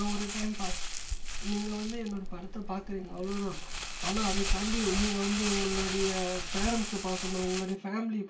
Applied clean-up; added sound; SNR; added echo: none; Crumpling, crinkling; 1 dB; reverberation time 0.2 s.